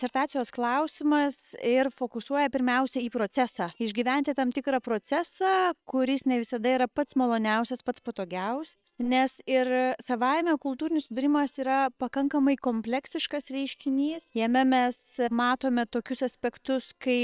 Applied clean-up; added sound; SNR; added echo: neural separator model SepFormer WHAM!.